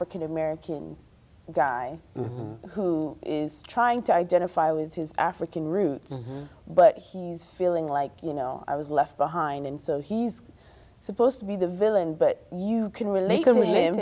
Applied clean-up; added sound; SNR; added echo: none; none; none; none.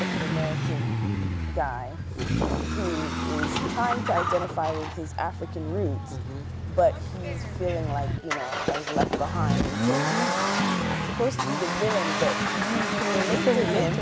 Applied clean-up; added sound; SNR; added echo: none; Accelerating, revving, vroom; -2 dB; none.